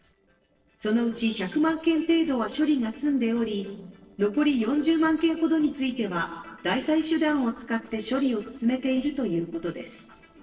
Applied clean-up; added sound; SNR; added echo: neural separator model SepFormer DNS4.